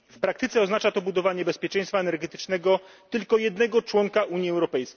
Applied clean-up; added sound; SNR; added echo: none; none; none; none.